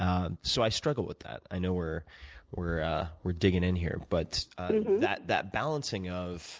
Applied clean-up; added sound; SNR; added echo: none; none; none; none.